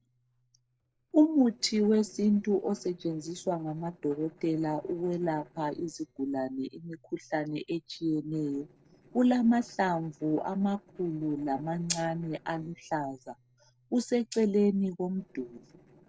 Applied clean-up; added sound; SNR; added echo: neural separator model SepFormer DNS4.